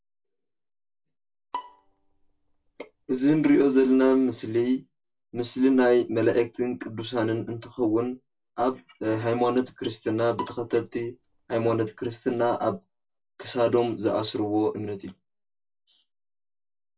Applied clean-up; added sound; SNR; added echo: none; Bowed string instrument; 17 dB; reverberation time 0.1 s.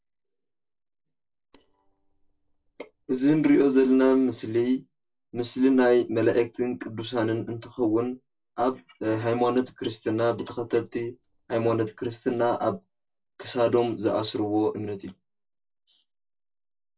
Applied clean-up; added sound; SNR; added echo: neural separator model SepFormer DNS4.